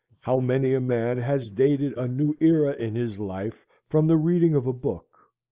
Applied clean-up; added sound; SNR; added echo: neural mask model Resemble Enhance denoiser.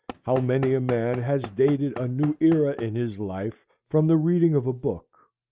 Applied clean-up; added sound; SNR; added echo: neural mask model RNNoise.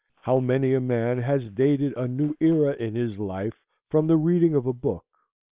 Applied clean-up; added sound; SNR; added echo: neural separator model SepFormer WHAM!.